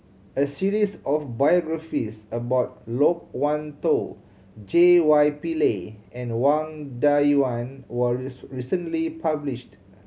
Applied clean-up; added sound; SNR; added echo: none; none; none; none.